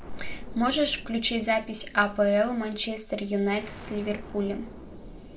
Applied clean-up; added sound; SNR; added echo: none; Explosion; 16 dB; reverberation time 0.3 s.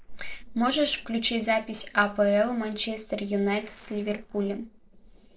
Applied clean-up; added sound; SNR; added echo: neural separator model SepFormer DNS4.